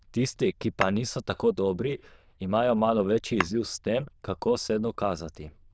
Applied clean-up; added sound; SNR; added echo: neural diffusion model UNIVERSE++.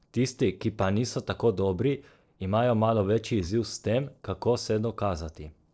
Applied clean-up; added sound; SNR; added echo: neural separator model SepFormer DNS4.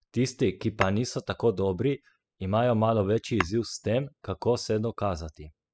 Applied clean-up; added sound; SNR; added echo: classical method spectral subtraction.